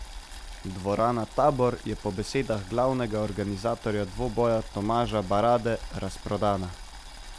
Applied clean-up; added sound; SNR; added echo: none; Boiling; 14 dB; none.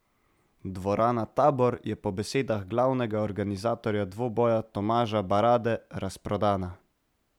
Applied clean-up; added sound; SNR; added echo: none; none; none; none.